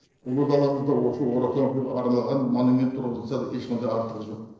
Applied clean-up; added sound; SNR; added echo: neural separator model SepFormer DNS4.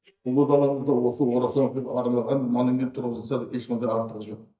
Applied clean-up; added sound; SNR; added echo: neural mask model DeepFilterNet 3.